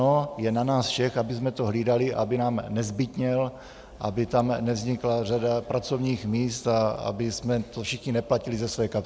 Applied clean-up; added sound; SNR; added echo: none; none; none; none.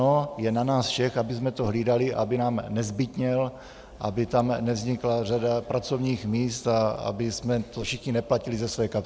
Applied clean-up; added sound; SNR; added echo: none; Whoosh, swoosh, swish; 17 dB; none.